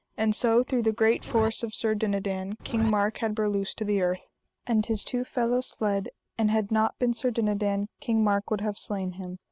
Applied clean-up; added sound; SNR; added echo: none; Zipper (clothing); 8 dB; none.